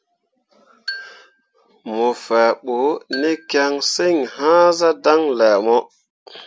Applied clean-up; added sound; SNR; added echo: none; Marimba, xylophone; 18 dB; none.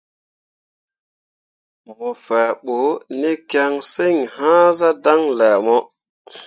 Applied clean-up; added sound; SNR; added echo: neural mask model DeepFilterNet 3.